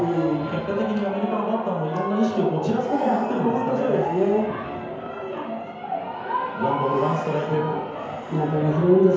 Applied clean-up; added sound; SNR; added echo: none; Breathing; 18 dB; reverberation time 0.9 s.